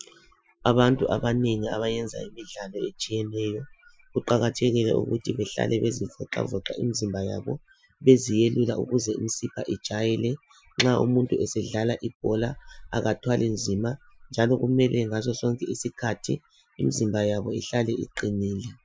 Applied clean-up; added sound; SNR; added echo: classical method Wiener filter.